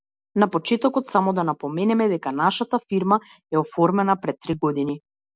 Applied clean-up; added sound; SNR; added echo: none; none; none; none.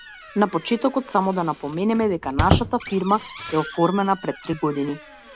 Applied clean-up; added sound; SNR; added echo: none; Squeak; 7 dB; none.